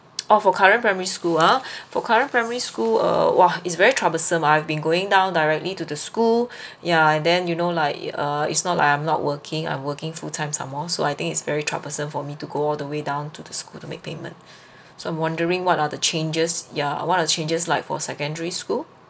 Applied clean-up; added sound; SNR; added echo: none; none; none; none.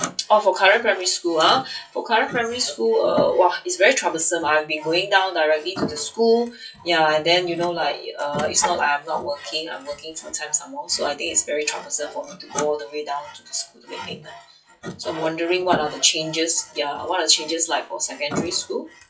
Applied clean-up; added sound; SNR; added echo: classical method WPE with log-MMSE.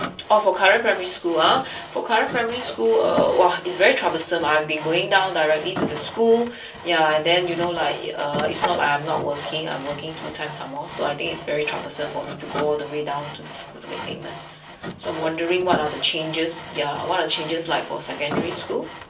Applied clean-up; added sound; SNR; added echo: none; Sawing; 12 dB; reverberation time 0.3 s.